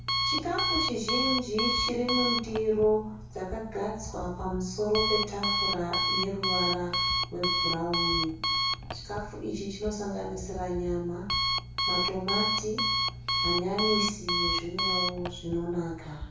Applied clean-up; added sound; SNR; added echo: none; Alarm; -1 dB; reverberation time 0.6 s.